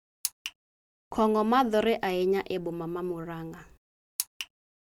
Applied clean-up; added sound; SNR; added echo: none; none; none; none.